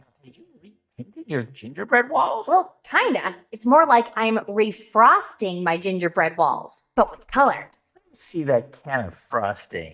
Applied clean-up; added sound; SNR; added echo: neural mask model DeepFilterNet 3.